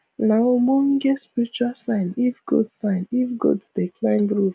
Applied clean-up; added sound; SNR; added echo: none; none; none; none.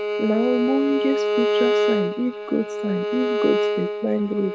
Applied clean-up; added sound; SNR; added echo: none; Bowed string instrument; -1 dB; none.